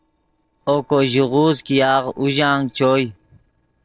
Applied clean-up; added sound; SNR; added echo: neural separator model SepFormer DNS4.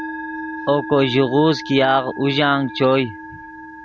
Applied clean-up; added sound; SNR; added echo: none; Musical instrument; 12 dB; none.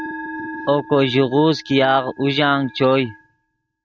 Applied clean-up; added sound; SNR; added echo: neural mask model RNNoise.